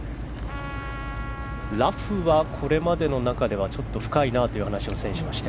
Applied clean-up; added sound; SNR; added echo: none; Trumpet; 18 dB; none.